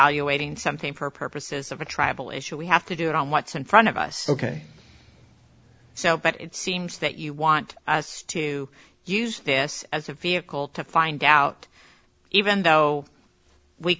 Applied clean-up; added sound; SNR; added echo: none; none; none; none.